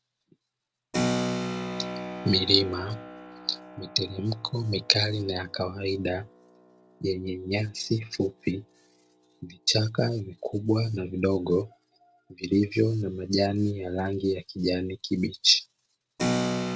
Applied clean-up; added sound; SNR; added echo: none; Keyboard (musical); 8 dB; none.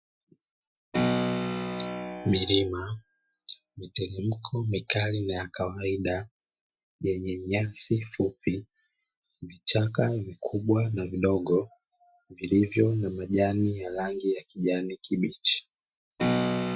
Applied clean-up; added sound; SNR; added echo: classical method Wiener filter.